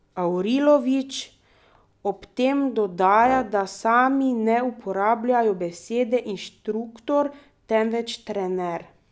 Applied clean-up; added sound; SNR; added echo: none; Brass instrument; 18 dB; none.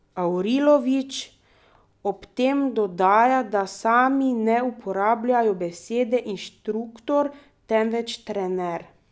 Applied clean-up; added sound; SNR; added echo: none; none; none; none.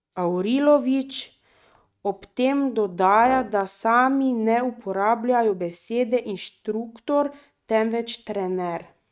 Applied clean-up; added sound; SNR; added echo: neural mask model RNNoise.